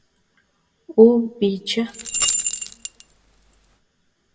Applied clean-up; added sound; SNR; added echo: none; Rattle / Keys jangling; 4 dB; reverberation time 1.4 s.